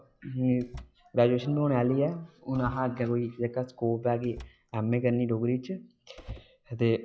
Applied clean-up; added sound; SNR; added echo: classical method log-MMSE.